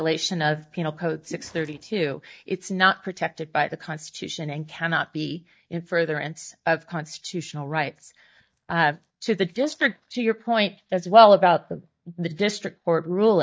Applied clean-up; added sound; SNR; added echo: neural mask model DeepFilterNet 3.